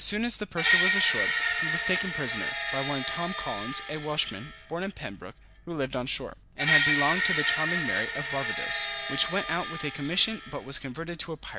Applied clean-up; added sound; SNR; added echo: none; Screech; -1 dB; none.